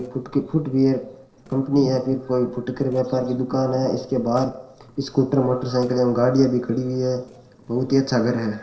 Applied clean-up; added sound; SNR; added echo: neural separator model SepFormer DNS4.